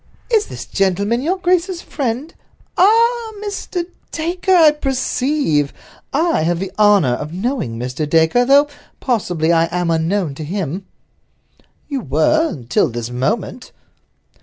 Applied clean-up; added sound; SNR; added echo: none; none; none; none.